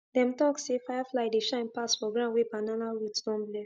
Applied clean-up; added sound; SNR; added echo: none; none; none; none.